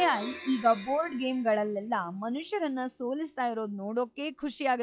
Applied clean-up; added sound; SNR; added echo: classical method log-MMSE.